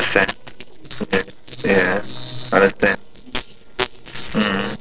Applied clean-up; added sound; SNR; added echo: neural separator model SepFormer DNS4.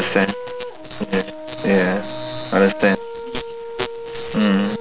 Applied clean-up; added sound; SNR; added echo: none; Brass instrument; 10 dB; none.